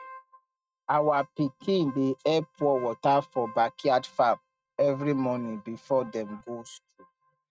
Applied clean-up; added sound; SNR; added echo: neural mask model RNNoise.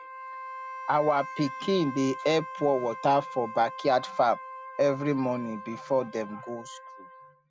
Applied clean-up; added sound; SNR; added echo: none; Wind instrument, woodwind instrument; 12 dB; none.